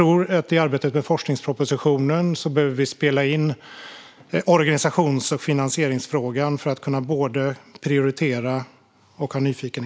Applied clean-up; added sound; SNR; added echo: none; none; none; none.